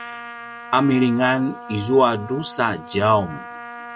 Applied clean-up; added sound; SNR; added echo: none; Trumpet; 15 dB; none.